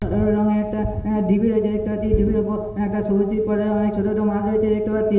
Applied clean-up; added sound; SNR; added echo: none; none; none; reverberation time 0.8 s.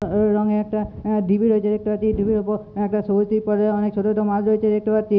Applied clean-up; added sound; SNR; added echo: none; none; none; none.